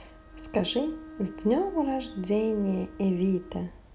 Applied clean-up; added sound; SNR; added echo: none; Bowed string instrument; 17 dB; none.